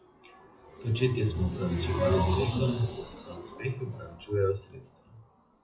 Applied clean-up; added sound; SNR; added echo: classical method WPE with log-MMSE.